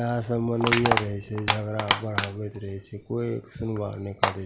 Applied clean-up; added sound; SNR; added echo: none; Crushing; 2 dB; none.